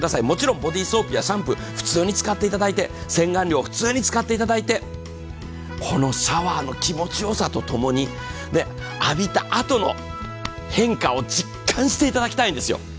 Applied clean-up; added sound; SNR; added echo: none; none; none; none.